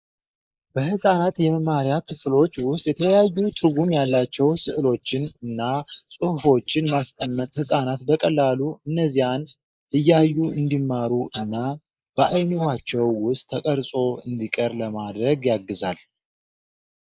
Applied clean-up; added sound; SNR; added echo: neural mask model Resemble Enhance denoiser.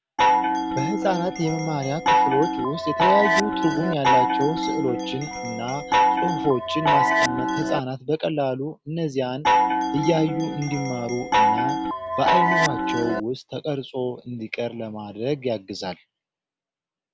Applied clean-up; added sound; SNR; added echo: none; Chime; -5 dB; none.